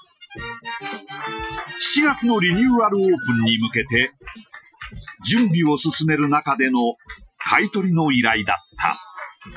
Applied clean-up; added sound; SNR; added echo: classical method Wiener filter.